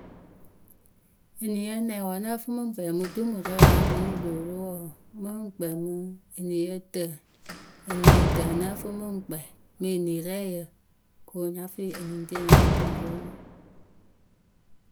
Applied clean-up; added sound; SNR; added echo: none; Slam; -5 dB; none.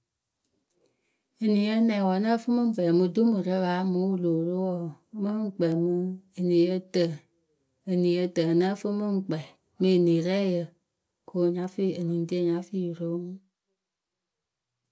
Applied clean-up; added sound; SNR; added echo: none; none; none; none.